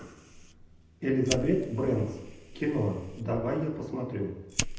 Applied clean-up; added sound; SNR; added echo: none; Fire; 9 dB; reverberation time 0.8 s.